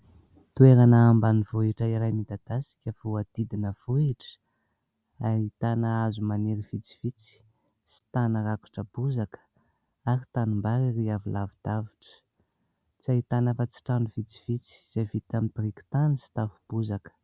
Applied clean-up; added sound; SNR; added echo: none; none; none; none.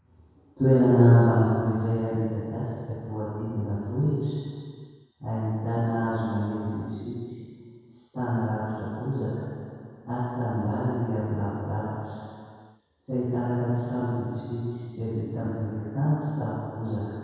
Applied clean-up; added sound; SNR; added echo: none; none; none; reverberation time 2.2 s.